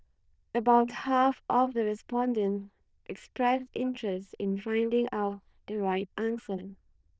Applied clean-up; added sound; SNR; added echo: neural diffusion model UNIVERSE++.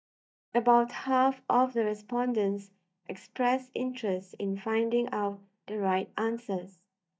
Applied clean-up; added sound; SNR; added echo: neural mask model DeepFilterNet 3.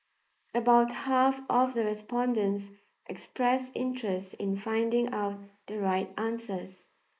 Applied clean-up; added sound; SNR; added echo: neural mask model Resemble Enhance denoiser.